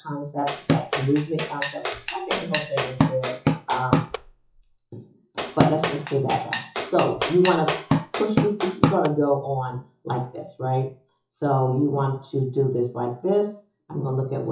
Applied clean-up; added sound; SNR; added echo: classical method WPE with log-MMSE.